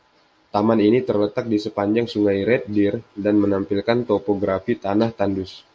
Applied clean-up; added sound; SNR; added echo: none; none; none; none.